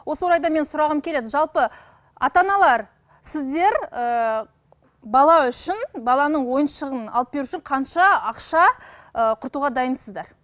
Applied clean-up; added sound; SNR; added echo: none; none; none; none.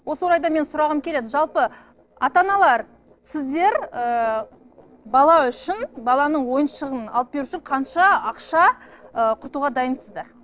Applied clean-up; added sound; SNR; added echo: neural separator model SepFormer DNS4.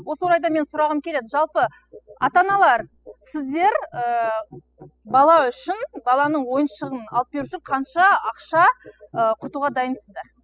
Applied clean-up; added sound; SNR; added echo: classical method spectral subtraction.